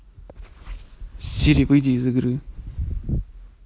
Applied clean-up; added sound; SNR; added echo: none; none; none; none.